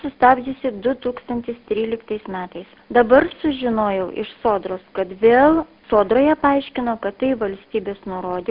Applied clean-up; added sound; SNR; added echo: none; none; none; none.